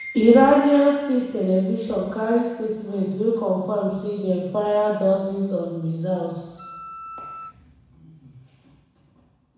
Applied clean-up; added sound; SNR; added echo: none; Wind instrument, woodwind instrument; 16 dB; reverberation time 1.1 s.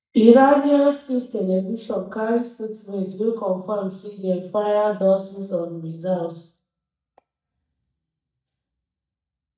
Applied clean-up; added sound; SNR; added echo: neural mask model DeepFilterNet 3.